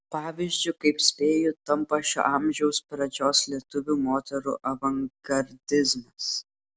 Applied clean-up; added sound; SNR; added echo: none; none; none; none.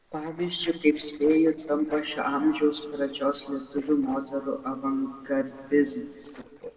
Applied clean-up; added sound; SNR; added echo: neural separator model SepFormer DNS4.